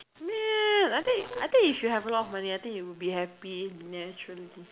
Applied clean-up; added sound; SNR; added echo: none; none; none; none.